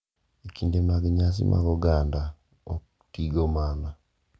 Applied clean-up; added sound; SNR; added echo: none; none; none; none.